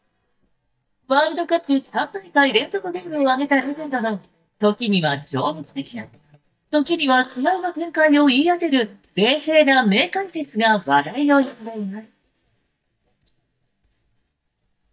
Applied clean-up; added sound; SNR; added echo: neural mask model DeepFilterNet 3.